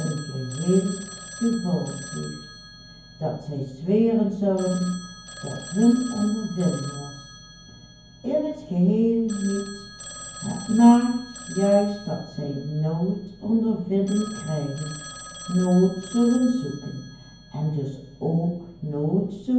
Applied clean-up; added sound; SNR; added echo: none; Telephone; 17 dB; reverberation time 0.9 s.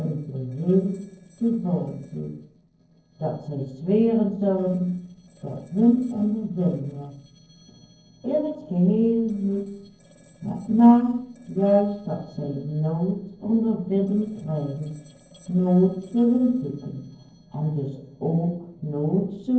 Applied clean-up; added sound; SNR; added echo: neural separator model SepFormer DNS4.